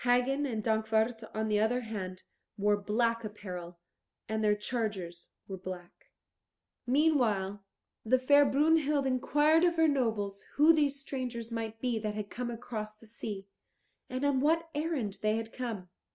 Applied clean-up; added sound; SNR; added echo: none; none; none; none.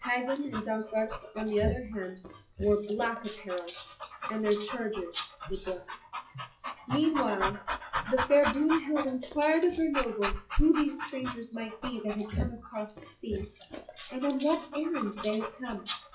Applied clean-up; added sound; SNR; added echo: classical method WPE with log-MMSE.